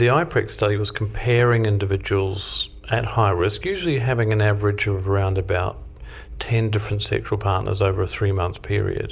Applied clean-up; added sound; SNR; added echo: none; none; none; none.